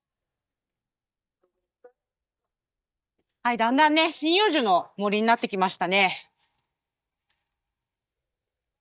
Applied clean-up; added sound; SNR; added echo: neural mask model DeepFilterNet 3.